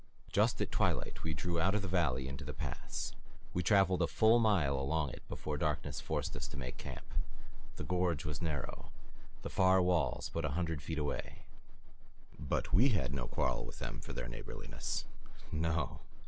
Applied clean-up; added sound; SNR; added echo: none; none; none; none.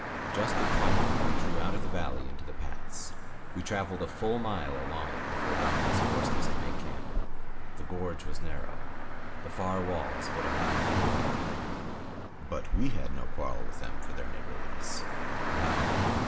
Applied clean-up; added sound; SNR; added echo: none; Traffic noise, roadway noise / Car; 4 dB; reverberation time 1.5 s.